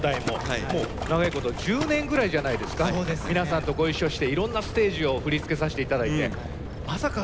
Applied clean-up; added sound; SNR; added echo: none; Livestock, farm animals, working animals; 7 dB; none.